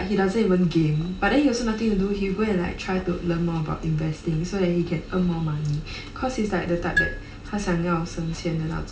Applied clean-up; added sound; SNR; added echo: none; Marimba, xylophone; 7 dB; reverberation time 0.4 s.